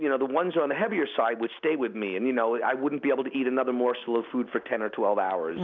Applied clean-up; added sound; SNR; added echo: none; none; none; none.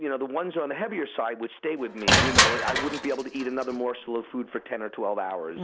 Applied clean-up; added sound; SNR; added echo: none; Crushing; -3 dB; none.